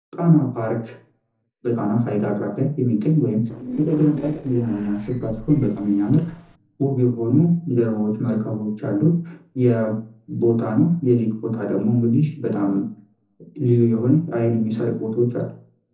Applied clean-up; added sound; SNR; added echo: neural separator model SepFormer DNS4.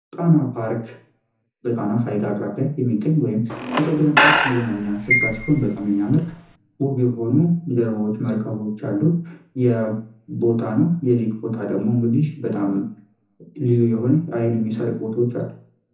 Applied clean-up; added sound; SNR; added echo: none; Squeak / Screech; 1 dB; reverberation time 0.5 s.